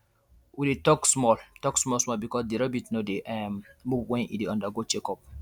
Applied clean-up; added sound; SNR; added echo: none; none; none; none.